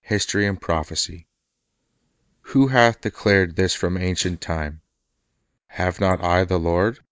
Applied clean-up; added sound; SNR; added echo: neural mask model Resemble Enhance denoiser.